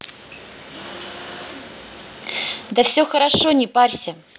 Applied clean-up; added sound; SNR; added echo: none; none; none; none.